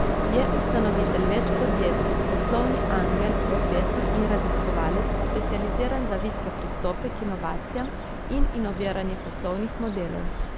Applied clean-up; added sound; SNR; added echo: none; Train; -5 dB; none.